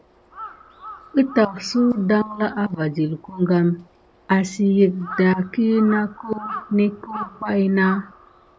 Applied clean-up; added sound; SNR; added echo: none; Crow; 17 dB; none.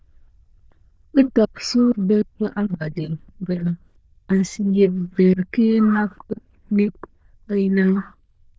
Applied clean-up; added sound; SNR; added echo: neural diffusion model UNIVERSE++.